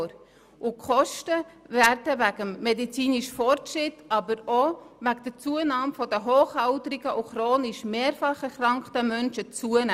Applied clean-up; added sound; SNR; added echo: none; none; none; none.